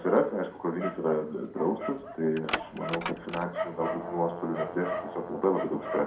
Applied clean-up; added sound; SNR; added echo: none; Dog; 7 dB; reverberation time 0.4 s.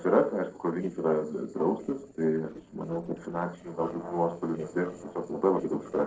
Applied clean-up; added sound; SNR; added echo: neural separator model SepFormer DNS4.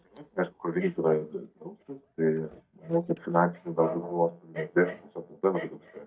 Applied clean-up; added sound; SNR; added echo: neural mask model DeepFilterNet 3.